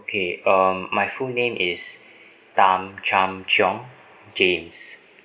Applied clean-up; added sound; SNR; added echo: none; none; none; none.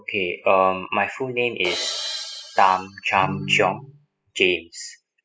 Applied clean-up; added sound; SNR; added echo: classical method spectral subtraction.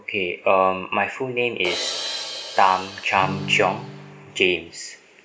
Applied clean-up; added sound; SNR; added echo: none; Crash cymbal + Acoustic guitar / Strum; 9 dB; none.